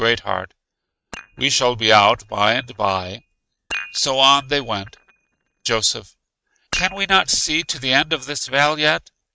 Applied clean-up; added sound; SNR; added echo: neural mask model RNNoise.